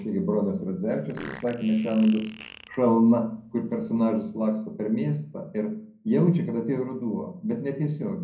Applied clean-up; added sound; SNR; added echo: none; Fart; 20 dB; reverberation time 0.5 s.